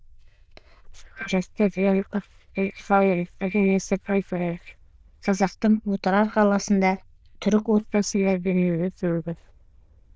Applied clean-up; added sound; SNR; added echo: neural diffusion model UNIVERSE++.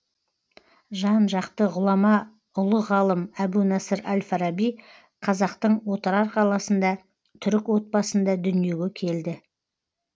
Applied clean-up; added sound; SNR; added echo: none; none; none; none.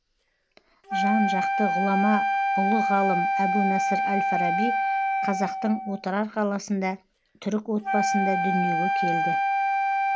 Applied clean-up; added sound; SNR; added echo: none; Wind instrument, woodwind instrument; -3 dB; none.